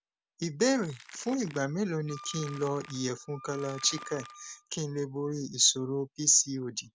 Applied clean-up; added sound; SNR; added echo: none; Crackle + Wind instrument, woodwind instrument; 17 dB; none.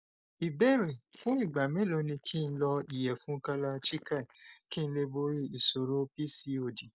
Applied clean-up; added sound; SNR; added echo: neural mask model Resemble Enhance denoiser.